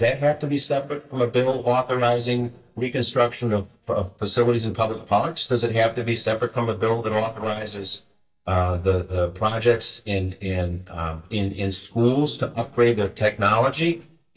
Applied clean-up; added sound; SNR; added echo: neural mask model DeepFilterNet 3.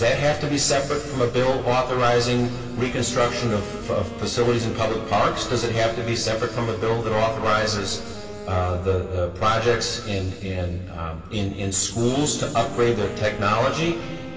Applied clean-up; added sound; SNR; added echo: none; Wind instrument, woodwind instrument; 16 dB; reverberation time 2.4 s.